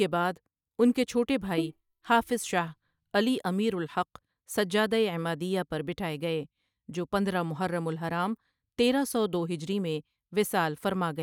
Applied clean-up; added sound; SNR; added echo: neural mask model DeepFilterNet 3.